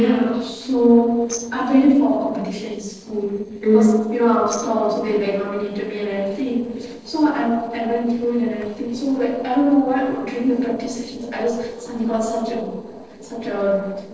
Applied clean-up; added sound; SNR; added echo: neural separator model SepFormer DNS4.